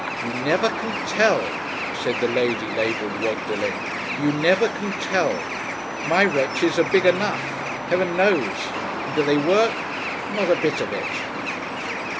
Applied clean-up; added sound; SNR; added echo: none; Bird; 4 dB; none.